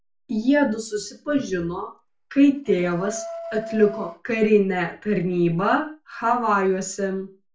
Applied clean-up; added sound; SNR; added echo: none; Wind instrument, woodwind instrument; 14 dB; reverberation time 0.3 s.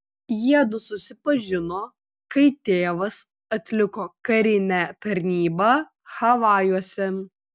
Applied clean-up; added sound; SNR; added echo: none; none; none; none.